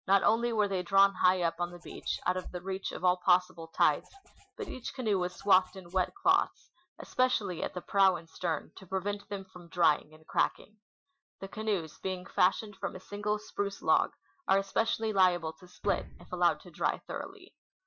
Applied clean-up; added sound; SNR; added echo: classical method Wiener filter.